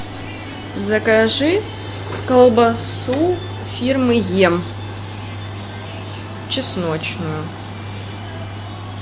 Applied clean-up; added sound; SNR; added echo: none; none; none; none.